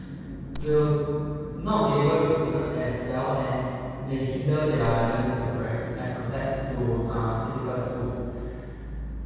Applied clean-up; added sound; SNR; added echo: none; Gunshot, gunfire; 17 dB; reverberation time 2.1 s.